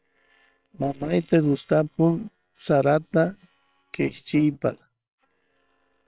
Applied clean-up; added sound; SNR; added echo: neural separator model SepFormer WHAM!.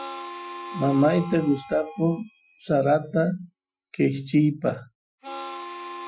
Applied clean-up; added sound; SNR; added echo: classical method Wiener filter.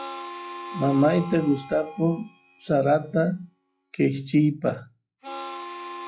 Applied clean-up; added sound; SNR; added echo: classical method log-MMSE.